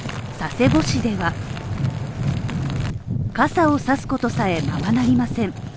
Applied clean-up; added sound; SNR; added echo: none; none; none; none.